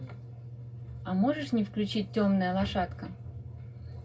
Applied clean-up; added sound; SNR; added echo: none; none; none; reverberation time 0.2 s.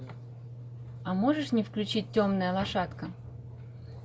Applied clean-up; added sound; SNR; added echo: none; none; none; none.